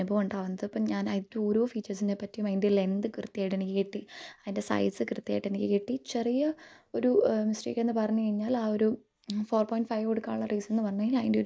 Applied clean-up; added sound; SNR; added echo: neural mask model Resemble Enhance denoiser.